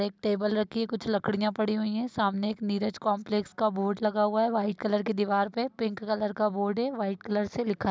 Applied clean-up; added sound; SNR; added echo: none; none; none; none.